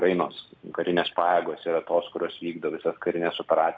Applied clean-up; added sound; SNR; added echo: none; none; none; none.